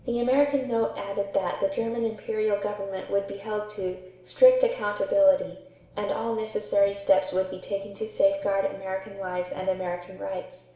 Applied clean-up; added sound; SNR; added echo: none; none; none; reverberation time 0.8 s.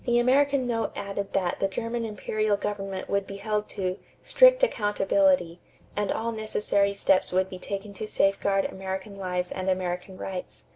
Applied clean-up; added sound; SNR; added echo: none; none; none; none.